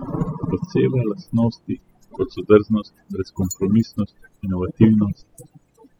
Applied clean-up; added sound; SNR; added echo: classical method spectral subtraction.